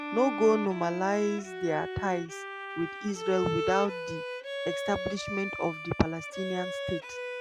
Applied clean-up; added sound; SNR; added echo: none; Bowed string instrument; 6 dB; none.